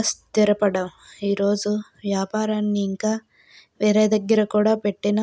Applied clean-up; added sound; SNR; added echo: none; none; none; none.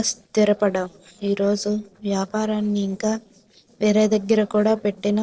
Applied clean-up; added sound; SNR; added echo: neural separator model SepFormer DNS4.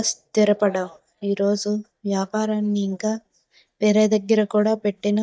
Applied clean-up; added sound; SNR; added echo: neural mask model DeepFilterNet 3.